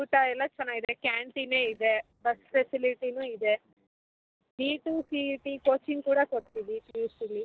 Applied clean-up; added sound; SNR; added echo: neural separator model SepFormer DNS4.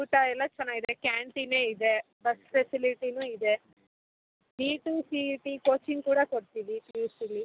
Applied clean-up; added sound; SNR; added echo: none; none; none; none.